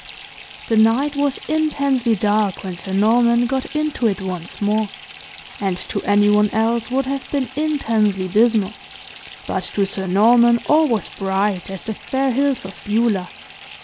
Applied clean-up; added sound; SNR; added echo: none; Fill (with liquid) / Bathtub (filling or washing); 18 dB; none.